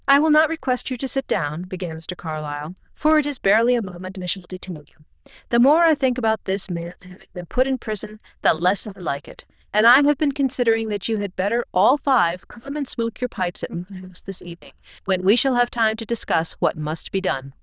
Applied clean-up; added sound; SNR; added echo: neural diffusion model UNIVERSE++.